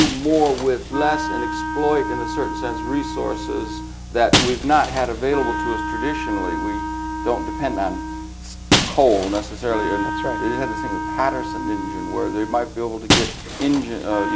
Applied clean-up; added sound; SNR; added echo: none; Shatter + Wind instrument, woodwind instrument; 3 dB; none.